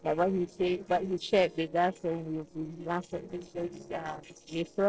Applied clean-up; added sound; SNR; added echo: neural separator model SepFormer DNS4.